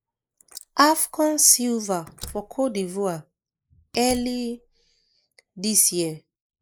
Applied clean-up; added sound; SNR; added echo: neural mask model Resemble Enhance denoiser.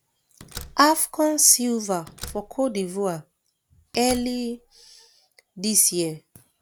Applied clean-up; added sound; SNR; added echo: none; Slam; 19 dB; none.